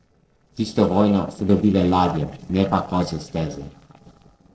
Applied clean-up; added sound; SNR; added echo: neural separator model SepFormer DNS4.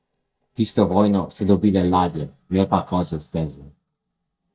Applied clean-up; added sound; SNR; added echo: neural mask model DeepFilterNet 3.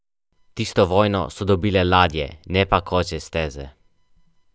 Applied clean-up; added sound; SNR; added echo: none; none; none; none.